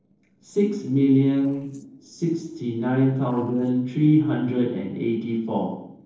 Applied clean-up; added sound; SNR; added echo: neural separator model SepFormer DNS4.